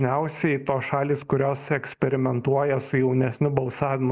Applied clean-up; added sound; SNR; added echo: none; none; none; none.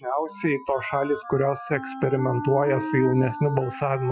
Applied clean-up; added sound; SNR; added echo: classical method Wiener filter.